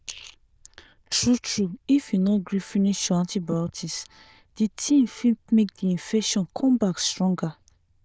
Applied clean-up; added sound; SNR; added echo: neural diffusion model UNIVERSE++.